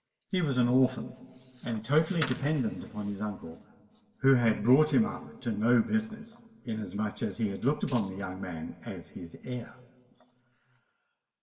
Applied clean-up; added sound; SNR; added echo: none; Tambourine; 4 dB; reverberation time 1.5 s.